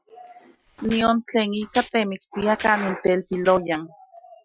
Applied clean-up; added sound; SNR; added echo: classical method Wiener filter.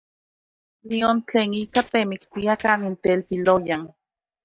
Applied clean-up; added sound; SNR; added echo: neural mask model DeepFilterNet 3.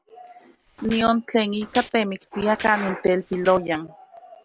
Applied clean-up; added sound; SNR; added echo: none; Walk, footsteps; 18 dB; none.